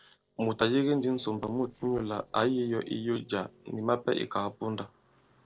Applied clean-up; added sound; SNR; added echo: neural separator model SepFormer DNS4.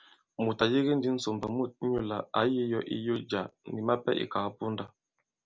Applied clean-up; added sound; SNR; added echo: none; none; none; none.